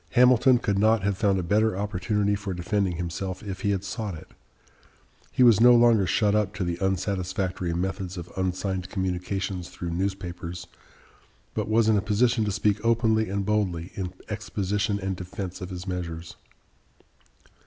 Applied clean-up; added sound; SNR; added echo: none; none; none; none.